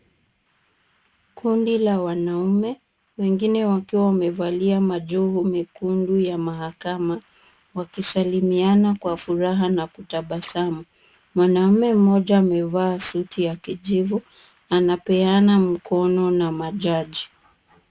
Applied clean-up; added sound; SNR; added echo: none; none; none; none.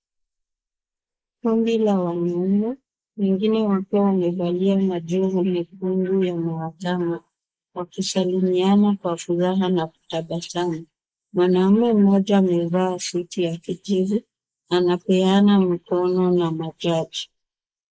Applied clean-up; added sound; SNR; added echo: neural mask model Resemble Enhance denoiser.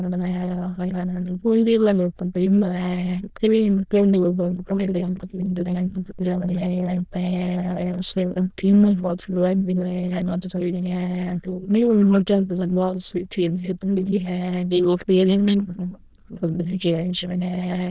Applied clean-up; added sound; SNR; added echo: neural diffusion model UNIVERSE++.